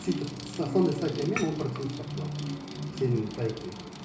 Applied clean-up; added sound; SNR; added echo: none; Bicycle; 18 dB; reverberation time 0.4 s.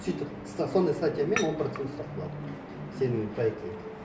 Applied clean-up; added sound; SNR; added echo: none; none; none; none.